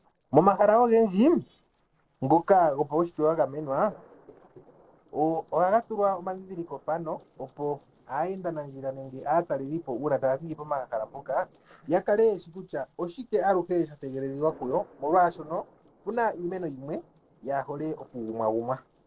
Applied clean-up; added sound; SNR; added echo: neural separator model SepFormer DNS4.